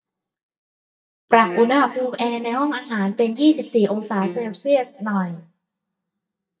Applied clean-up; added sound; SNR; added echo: neural mask model DeepFilterNet 3.